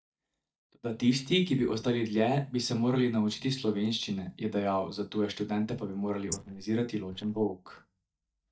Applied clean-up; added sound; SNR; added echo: neural mask model DeepFilterNet 3.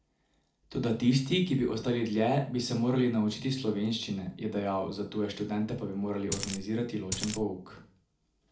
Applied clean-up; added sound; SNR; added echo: none; Coin (dropping); 5 dB; reverberation time 0.4 s.